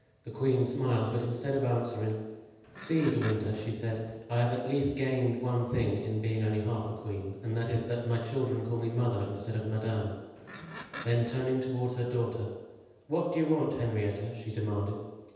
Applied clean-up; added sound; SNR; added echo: none; Livestock, farm animals, working animals; 13 dB; reverberation time 1.1 s.